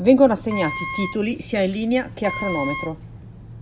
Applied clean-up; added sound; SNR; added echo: none; Wind instrument, woodwind instrument; 10 dB; none.